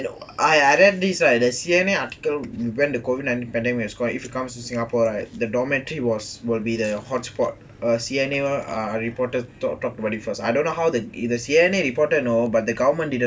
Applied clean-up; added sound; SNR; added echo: none; none; none; none.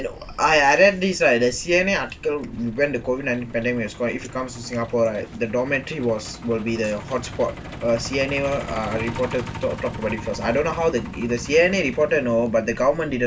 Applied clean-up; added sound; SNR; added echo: none; Truck; 14 dB; none.